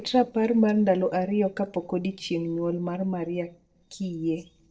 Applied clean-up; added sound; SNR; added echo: neural separator model SepFormer DNS4.